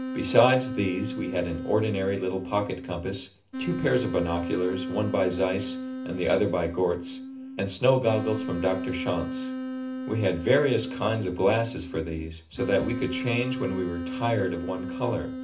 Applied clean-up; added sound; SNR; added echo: none; Wind instrument, woodwind instrument; 6 dB; reverberation time 0.3 s.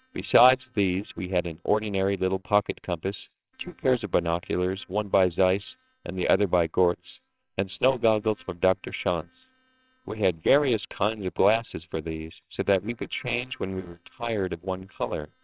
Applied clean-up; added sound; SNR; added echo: neural separator model SepFormer WHAMR!.